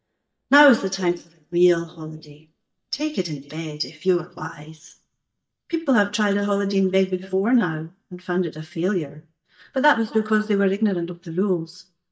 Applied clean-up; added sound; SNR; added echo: neural mask model DeepFilterNet 3.